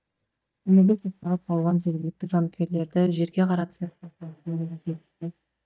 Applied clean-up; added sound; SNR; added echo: neural mask model DeepFilterNet 3.